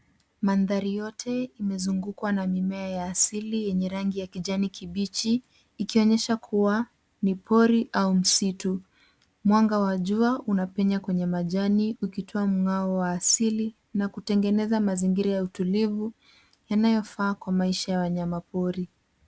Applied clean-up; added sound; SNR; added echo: none; none; none; none.